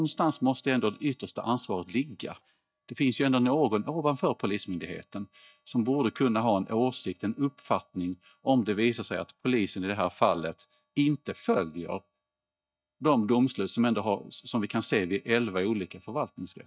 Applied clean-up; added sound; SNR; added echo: neural mask model DeepFilterNet 3.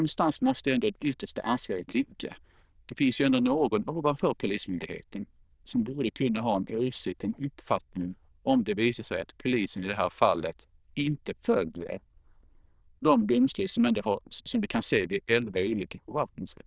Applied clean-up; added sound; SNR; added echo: neural diffusion model UNIVERSE++.